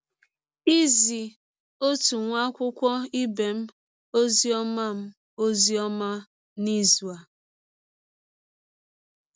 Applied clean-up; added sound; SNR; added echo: none; none; none; none.